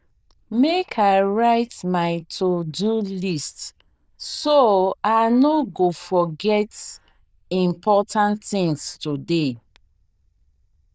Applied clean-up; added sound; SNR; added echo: neural diffusion model UNIVERSE++.